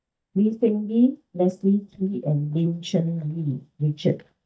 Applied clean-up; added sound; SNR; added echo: neural mask model DeepFilterNet 3.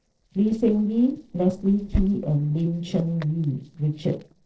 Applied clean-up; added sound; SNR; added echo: neural separator model SepFormer DNS4.